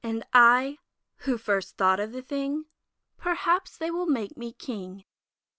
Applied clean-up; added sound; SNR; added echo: none; none; none; none.